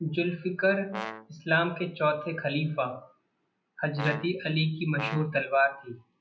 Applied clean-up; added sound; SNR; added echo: none; Brass instrument; 12 dB; none.